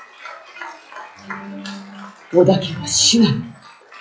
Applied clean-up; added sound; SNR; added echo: classical method WPE with log-MMSE.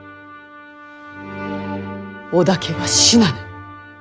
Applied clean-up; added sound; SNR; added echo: none; none; none; none.